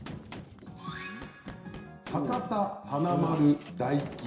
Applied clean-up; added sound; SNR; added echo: none; Gunshot, gunfire; 16 dB; reverberation time 0.7 s.